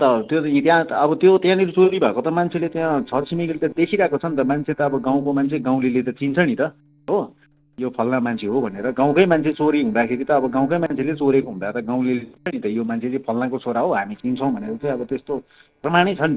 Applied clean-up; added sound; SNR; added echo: neural separator model SepFormer DNS4.